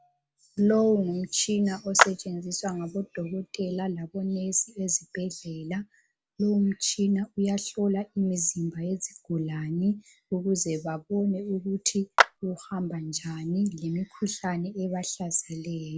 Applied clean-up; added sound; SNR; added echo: none; Clapping; 0 dB; none.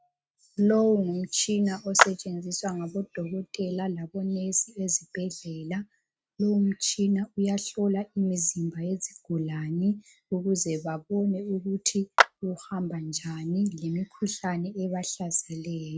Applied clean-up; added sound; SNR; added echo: neural mask model RNNoise.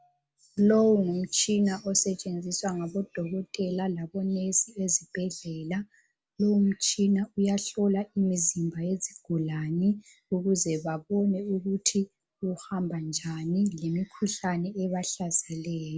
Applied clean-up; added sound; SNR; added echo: none; none; none; none.